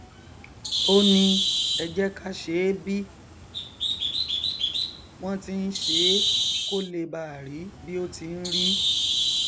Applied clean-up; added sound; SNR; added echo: none; Bird; -1 dB; none.